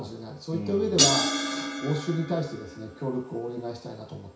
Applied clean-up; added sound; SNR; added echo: none; Crash cymbal; 0 dB; reverberation time 0.6 s.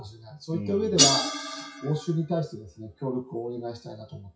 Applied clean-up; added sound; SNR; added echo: classical method WPE with log-MMSE.